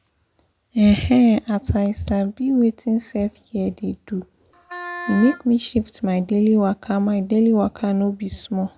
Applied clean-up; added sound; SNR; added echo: none; Wind instrument, woodwind instrument; 13 dB; none.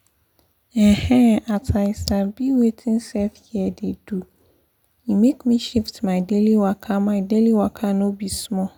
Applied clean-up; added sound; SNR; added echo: none; none; none; none.